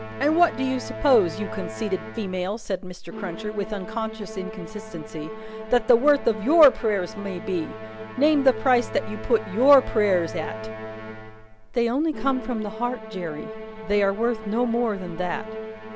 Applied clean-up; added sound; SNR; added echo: none; Musical instrument; 12 dB; none.